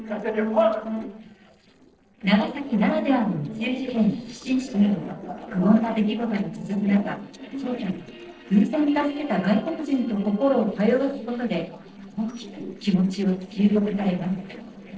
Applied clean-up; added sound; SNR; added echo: neural separator model SepFormer DNS4.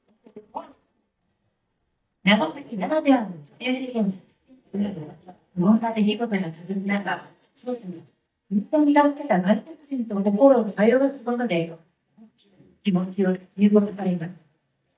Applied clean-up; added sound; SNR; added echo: neural mask model DeepFilterNet 3.